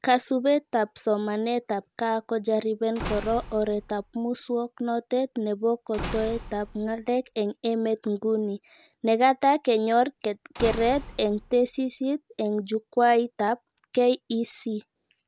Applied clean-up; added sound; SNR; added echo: none; Slam / Wood; 14 dB; none.